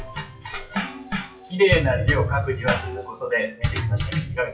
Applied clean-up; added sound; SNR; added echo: classical method WPE with log-MMSE.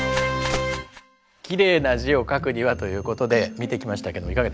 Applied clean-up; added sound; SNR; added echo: none; none; none; none.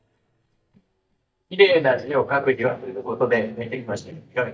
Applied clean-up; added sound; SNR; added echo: neural mask model DeepFilterNet 3.